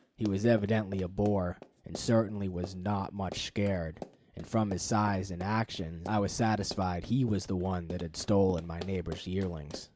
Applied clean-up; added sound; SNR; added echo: none; Run; 18 dB; none.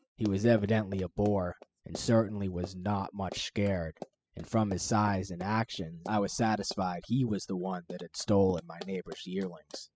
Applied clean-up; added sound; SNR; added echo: classical method spectral subtraction.